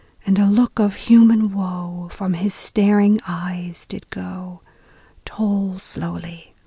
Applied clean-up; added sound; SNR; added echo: none; none; none; none.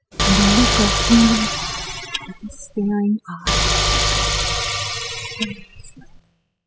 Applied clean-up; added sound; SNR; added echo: classical method spectral subtraction.